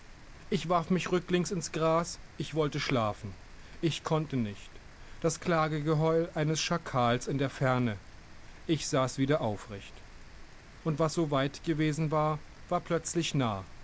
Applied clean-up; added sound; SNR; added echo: none; Rain; 17 dB; none.